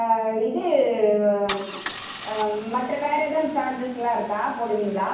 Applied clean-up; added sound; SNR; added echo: none; Idling / Engine starting / Car; 13 dB; reverberation time 1.2 s.